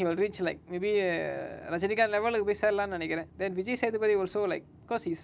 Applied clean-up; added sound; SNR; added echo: none; none; none; none.